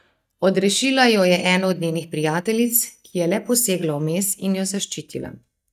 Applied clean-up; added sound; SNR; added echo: neural mask model DeepFilterNet 3.